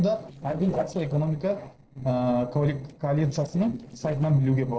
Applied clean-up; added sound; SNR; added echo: neural separator model SepFormer DNS4.